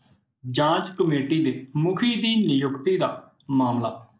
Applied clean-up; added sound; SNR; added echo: neural mask model Resemble Enhance denoiser.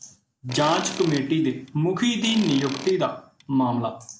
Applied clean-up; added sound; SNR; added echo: none; Tools; 13 dB; none.